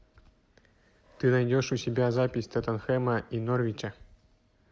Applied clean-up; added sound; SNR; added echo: none; none; none; none.